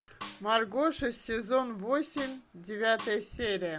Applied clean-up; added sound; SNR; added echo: none; Snare drum; 15 dB; none.